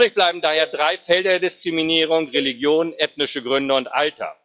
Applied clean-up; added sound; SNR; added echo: classical method log-MMSE.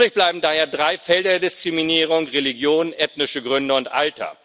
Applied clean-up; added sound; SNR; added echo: none; none; none; none.